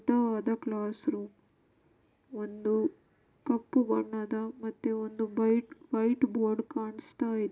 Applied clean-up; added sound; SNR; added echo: none; none; none; none.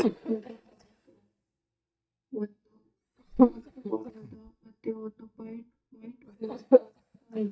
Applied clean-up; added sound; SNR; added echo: neural mask model DeepFilterNet 3.